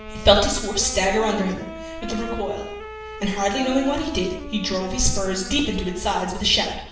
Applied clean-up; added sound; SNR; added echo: none; Wind instrument, woodwind instrument; 14 dB; reverberation time 0.7 s.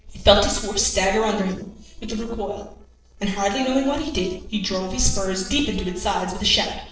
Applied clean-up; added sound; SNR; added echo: neural separator model SepFormer DNS4.